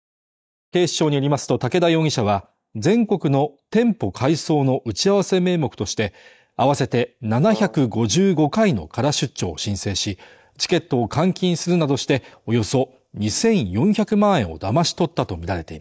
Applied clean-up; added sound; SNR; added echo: neural mask model DeepFilterNet 3.